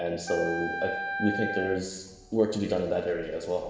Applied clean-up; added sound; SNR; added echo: none; Wind instrument, woodwind instrument; 5 dB; reverberation time 1.3 s.